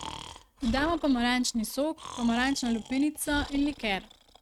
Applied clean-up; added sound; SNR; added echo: neural mask model RNNoise.